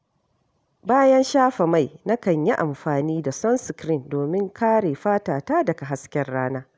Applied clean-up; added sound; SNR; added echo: none; none; none; none.